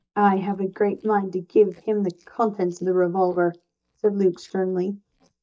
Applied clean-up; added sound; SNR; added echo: neural mask model DeepFilterNet 3.